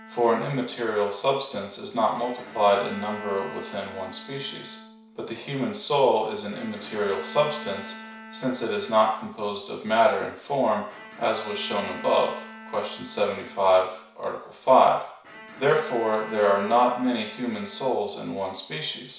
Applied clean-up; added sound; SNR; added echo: none; Bowed string instrument; 18 dB; reverberation time 0.6 s.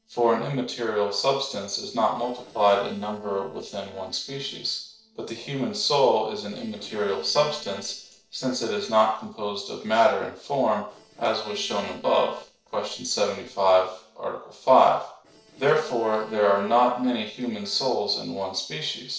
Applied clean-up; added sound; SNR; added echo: neural separator model SepFormer DNS4.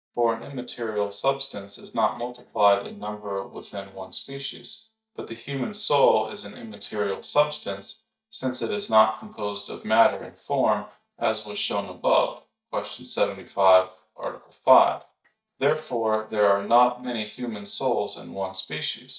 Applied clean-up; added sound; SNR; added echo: neural mask model DeepFilterNet 3.